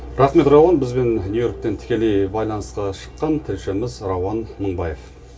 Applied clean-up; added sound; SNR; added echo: none; none; none; reverberation time 0.2 s.